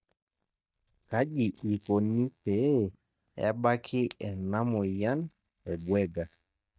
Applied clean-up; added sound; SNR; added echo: neural mask model DeepFilterNet 3.